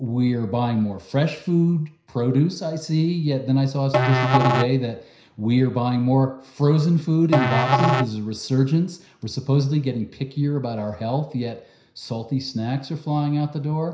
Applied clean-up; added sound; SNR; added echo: none; Musical instrument; 2 dB; reverberation time 0.5 s.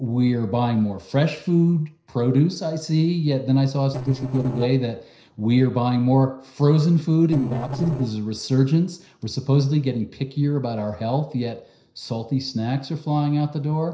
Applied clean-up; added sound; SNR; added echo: neural separator model SepFormer DNS4.